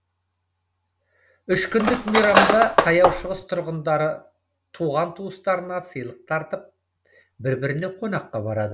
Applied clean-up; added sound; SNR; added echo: none; Cutlery, silverware; -3 dB; none.